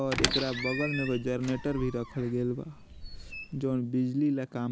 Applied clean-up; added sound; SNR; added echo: none; Squeak; 6 dB; none.